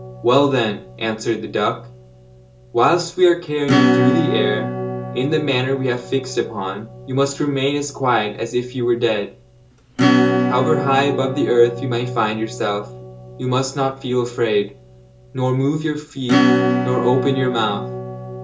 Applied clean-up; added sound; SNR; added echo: none; Acoustic guitar / Strum; 3 dB; reverberation time 0.2 s.